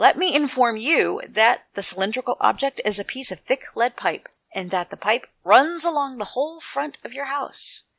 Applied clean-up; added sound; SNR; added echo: none; none; none; none.